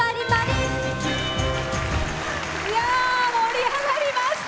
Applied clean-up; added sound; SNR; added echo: none; Livestock, farm animals, working animals + Burping, eructation; 17 dB; none.